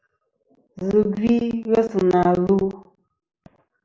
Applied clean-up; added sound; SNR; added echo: none; none; none; none.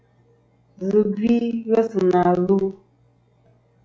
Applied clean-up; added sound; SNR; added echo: classical method log-MMSE.